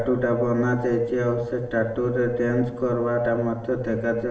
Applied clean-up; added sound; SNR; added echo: none; none; none; reverberation time 0.9 s.